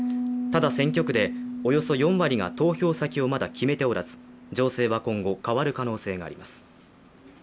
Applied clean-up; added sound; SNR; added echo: none; Piano; 9 dB; none.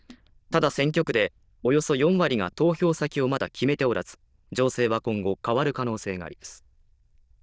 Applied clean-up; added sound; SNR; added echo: neural diffusion model UNIVERSE++.